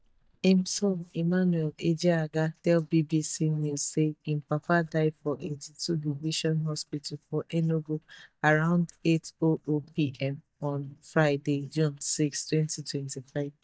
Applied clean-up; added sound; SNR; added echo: neural mask model DeepFilterNet 3.